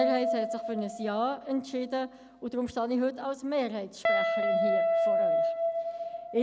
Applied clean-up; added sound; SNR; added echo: none; Guitar; -2 dB; none.